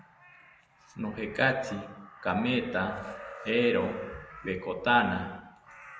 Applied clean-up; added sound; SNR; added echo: none; Crow; 17 dB; none.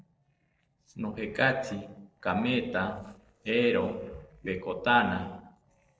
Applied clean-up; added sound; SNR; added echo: neural separator model SepFormer DNS4.